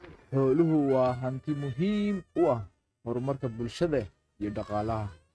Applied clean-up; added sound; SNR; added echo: neural mask model RNNoise.